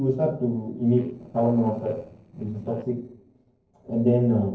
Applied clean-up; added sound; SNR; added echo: neural separator model SepFormer DNS4.